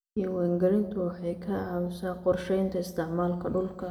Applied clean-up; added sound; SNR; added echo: none; none; none; reverberation time 0.8 s.